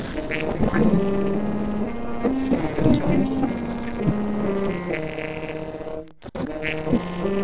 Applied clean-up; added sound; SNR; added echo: neural separator model SepFormer DNS4.